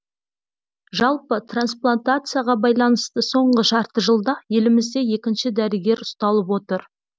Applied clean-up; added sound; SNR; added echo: none; none; none; none.